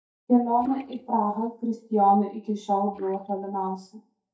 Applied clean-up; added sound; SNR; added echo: neural mask model DeepFilterNet 3.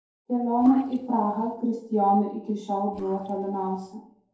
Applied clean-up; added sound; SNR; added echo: neural separator model SepFormer DNS4.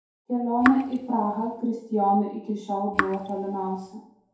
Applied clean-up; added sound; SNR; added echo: none; Raindrop / Drip; 6 dB; reverberation time 2.3 s.